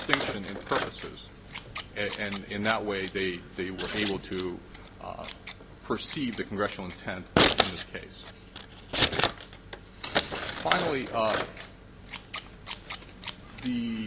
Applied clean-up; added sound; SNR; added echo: none; Scissors; -4 dB; none.